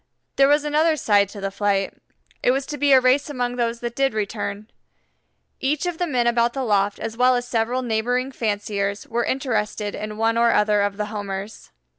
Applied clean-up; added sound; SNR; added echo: none; none; none; none.